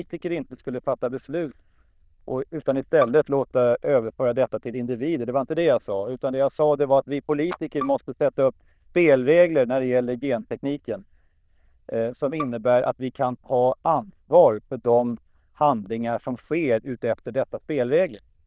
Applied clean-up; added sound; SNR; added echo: neural diffusion model UNIVERSE++.